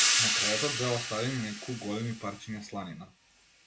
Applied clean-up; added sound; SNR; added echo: none; Hi-hat; -3 dB; none.